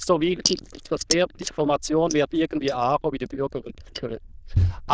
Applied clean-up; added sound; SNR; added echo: neural diffusion model UNIVERSE++.